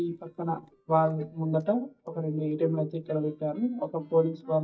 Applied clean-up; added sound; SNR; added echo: neural mask model DeepFilterNet 3.